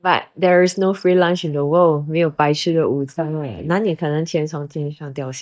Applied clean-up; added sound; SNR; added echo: neural mask model DeepFilterNet 3.